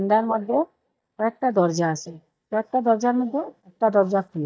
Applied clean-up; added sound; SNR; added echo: neural mask model DeepFilterNet 3.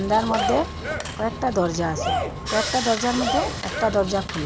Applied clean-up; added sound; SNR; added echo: none; Cheering + Sawing; 3 dB; none.